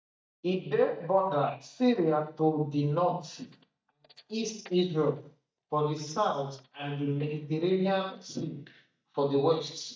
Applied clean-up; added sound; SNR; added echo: neural mask model DeepFilterNet 3.